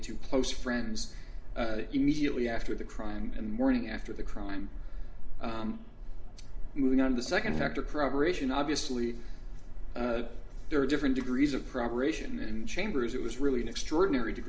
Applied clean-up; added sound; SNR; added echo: none; Brass instrument; 10 dB; reverberation time 0.5 s.